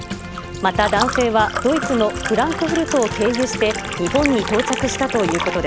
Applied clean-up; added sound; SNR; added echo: none; Liquid; 8 dB; none.